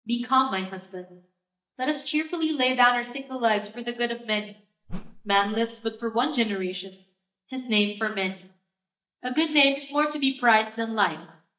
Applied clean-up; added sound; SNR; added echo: neural mask model DeepFilterNet 3.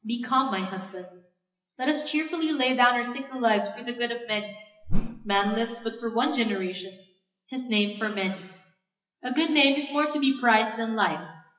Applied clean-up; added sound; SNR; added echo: classical method WPE with log-MMSE.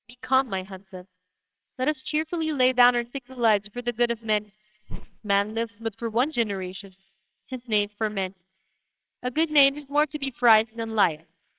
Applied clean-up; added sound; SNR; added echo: neural separator model SepFormer WHAMR!.